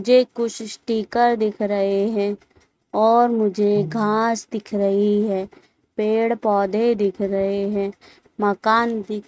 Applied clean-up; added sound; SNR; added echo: neural mask model RNNoise.